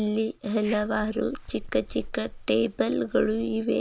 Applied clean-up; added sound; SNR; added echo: none; Zipper (clothing); 16 dB; none.